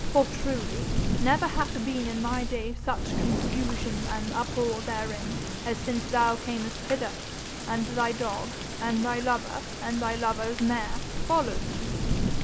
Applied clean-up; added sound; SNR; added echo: none; Buzz + Thunder / Rain; 1 dB; none.